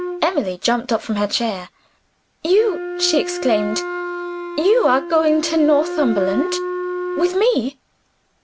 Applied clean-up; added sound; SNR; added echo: none; Wind instrument, woodwind instrument; 8 dB; none.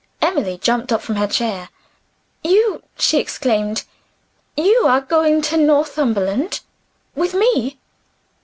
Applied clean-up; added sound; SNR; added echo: none; none; none; none.